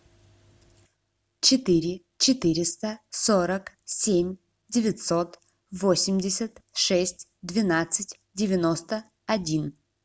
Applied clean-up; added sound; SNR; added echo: none; none; none; none.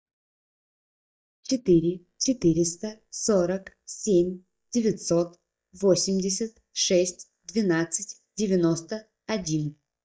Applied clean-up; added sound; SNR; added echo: neural mask model DeepFilterNet 3.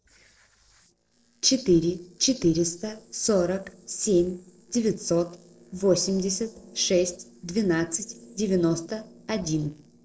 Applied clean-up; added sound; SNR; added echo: neural separator model SepFormer DNS4.